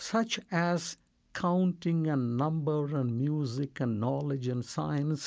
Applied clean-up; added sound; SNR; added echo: none; none; none; none.